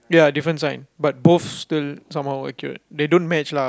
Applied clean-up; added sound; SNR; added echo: none; none; none; none.